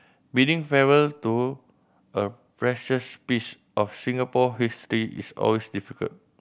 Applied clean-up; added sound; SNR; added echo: none; none; none; none.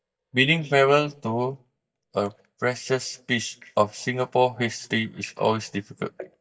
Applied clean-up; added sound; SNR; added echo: neural mask model DeepFilterNet 3.